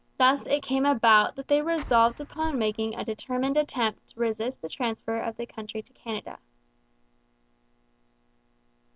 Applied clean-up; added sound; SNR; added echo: none; Explosion; 17 dB; none.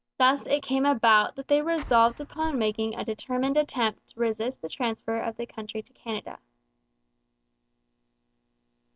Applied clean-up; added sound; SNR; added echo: neural mask model DeepFilterNet 3.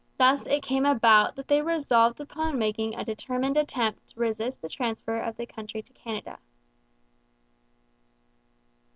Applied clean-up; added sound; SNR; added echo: none; none; none; none.